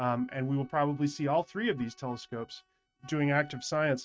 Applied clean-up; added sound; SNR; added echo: neural mask model RNNoise.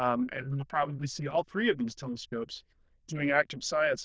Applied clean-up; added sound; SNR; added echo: neural diffusion model UNIVERSE++.